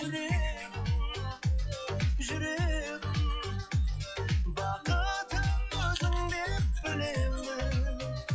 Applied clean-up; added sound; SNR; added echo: classical method log-MMSE.